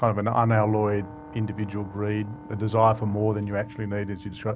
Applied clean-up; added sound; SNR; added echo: none; Brass instrument + Wind instrument, woodwind instrument; 19 dB; none.